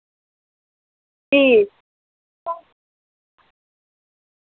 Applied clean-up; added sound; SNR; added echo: none; none; none; none.